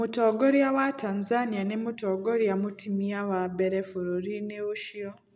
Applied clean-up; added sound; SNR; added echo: none; none; none; none.